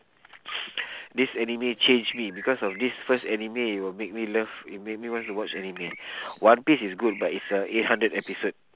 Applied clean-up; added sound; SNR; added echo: none; Bird; 17 dB; none.